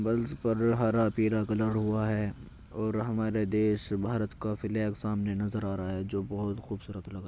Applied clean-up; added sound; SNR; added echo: none; none; none; none.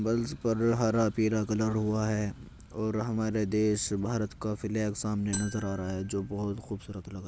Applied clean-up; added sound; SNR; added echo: none; Marimba, xylophone; 9 dB; none.